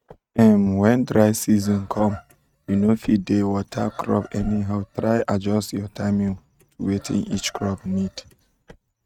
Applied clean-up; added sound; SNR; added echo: neural mask model RNNoise.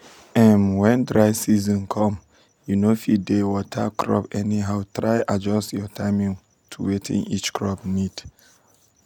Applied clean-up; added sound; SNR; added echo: none; none; none; none.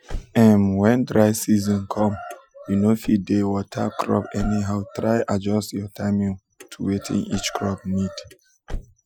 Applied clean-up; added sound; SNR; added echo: classical method Wiener filter.